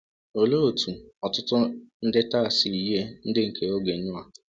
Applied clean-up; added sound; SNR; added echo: none; none; none; none.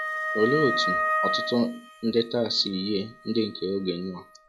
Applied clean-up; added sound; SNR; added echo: classical method log-MMSE.